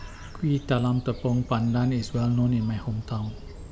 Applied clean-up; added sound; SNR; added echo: none; Bird; 14 dB; none.